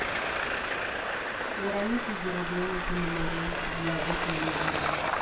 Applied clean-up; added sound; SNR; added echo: none; Traffic noise, roadway noise; -4 dB; reverberation time 0.2 s.